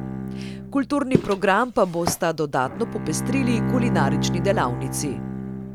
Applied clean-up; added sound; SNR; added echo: none; Walk, footsteps + Bowed string instrument; 2 dB; none.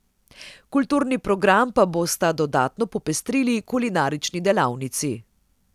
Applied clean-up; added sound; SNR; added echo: none; none; none; none.